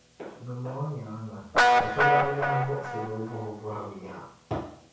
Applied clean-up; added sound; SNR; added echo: none; Guitar; -5 dB; reverberation time 0.6 s.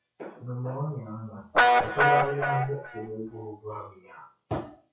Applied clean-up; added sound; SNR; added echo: classical method WPE with log-MMSE.